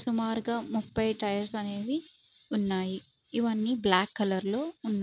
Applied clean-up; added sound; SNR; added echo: none; none; none; none.